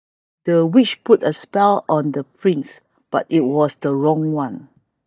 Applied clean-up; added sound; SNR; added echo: neural mask model DeepFilterNet 3.